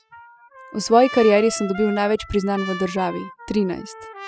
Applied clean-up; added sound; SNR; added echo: classical method spectral subtraction.